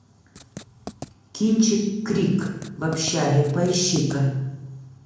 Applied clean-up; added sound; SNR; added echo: none; Writing; 17 dB; reverberation time 0.9 s.